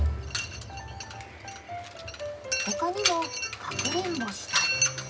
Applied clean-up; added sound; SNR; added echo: none; Mechanisms; -1 dB; reverberation time 0.4 s.